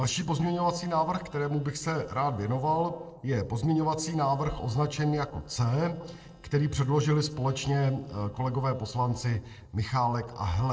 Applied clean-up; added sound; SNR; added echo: neural separator model SepFormer DNS4.